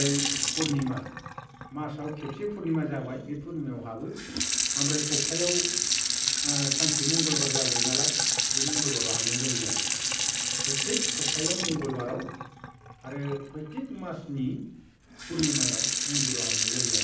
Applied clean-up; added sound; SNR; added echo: none; Sink (filling or washing) / Water tap, faucet; -4 dB; reverberation time 0.6 s.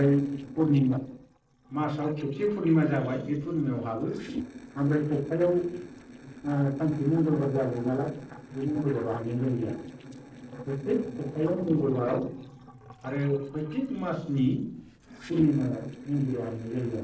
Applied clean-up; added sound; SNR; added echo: neural separator model SepFormer DNS4.